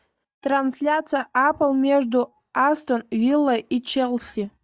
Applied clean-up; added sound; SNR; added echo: neural mask model DeepFilterNet 3.